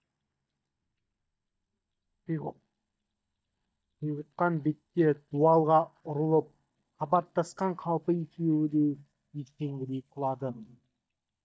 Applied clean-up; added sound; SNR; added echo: neural mask model DeepFilterNet 3.